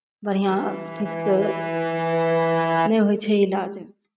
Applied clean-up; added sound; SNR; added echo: neural mask model RNNoise.